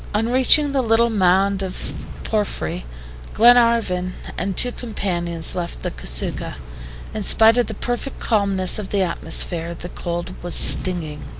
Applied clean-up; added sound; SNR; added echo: none; Boom; 16 dB; none.